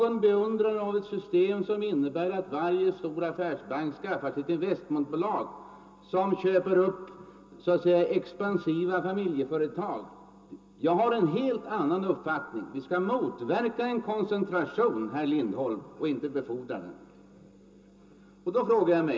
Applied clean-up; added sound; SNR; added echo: none; none; none; reverberation time 0.2 s.